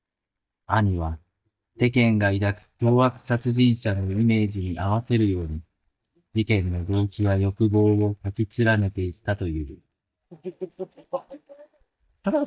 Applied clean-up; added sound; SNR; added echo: neural mask model DeepFilterNet 3.